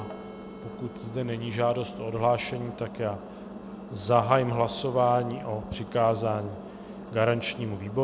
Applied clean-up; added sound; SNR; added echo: none; Engine; 13 dB; none.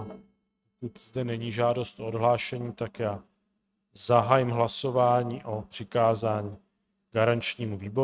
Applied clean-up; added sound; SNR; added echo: neural mask model RNNoise.